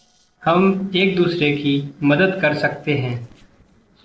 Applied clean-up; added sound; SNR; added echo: neural separator model SepFormer DNS4.